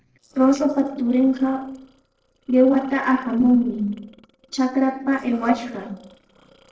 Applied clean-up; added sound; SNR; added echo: neural separator model SepFormer DNS4.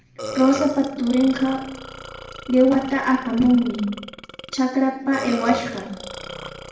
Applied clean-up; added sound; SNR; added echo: none; Burping, eructation; 12 dB; reverberation time 0.8 s.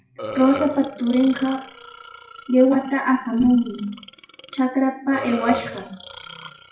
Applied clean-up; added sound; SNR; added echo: classical method WPE with log-MMSE.